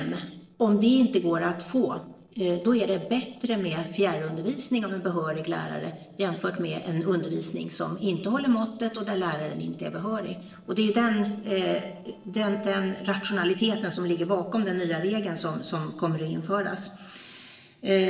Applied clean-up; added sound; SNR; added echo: neural separator model SepFormer DNS4.